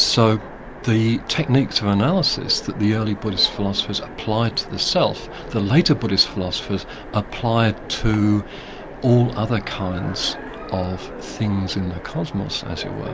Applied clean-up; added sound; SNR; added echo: none; Train; 14 dB; none.